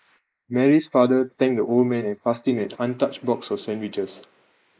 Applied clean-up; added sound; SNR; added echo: neural mask model Resemble Enhance denoiser.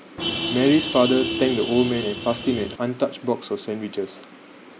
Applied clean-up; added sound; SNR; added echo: none; Vehicle horn, car horn, honking; 5 dB; none.